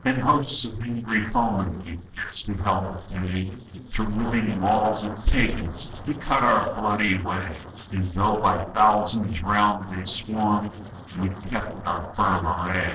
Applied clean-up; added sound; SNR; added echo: neural separator model SepFormer DNS4.